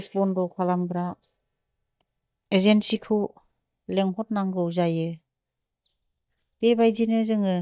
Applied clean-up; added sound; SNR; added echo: neural mask model DeepFilterNet 3.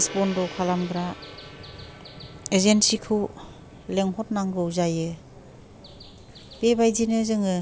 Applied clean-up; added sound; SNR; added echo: none; Gong; 20 dB; none.